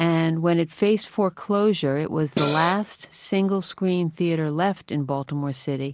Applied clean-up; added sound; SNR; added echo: none; Cymbal; 2 dB; none.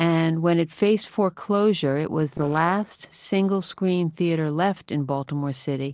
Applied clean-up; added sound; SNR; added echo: neural separator model SepFormer DNS4.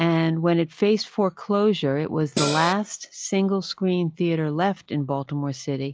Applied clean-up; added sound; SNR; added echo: classical method log-MMSE.